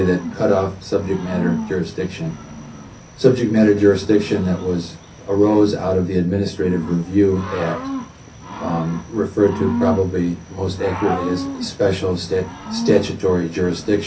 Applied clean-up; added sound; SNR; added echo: none; Cricket / Growling; 10 dB; reverberation time 0.3 s.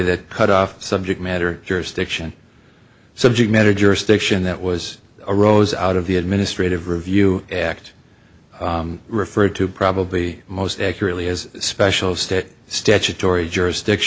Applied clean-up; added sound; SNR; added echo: none; none; none; none.